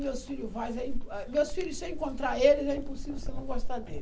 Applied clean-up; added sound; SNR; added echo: none; Chewing, mastication; 2 dB; none.